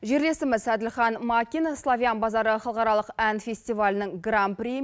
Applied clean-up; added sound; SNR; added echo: none; none; none; none.